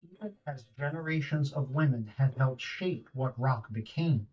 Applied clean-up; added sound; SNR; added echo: neural mask model DeepFilterNet 3.